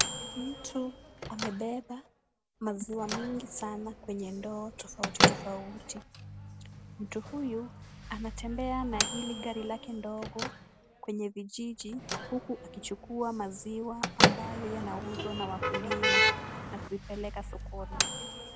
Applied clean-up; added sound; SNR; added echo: none; Motor vehicle (road) + Microwave oven / Bell; -4 dB; none.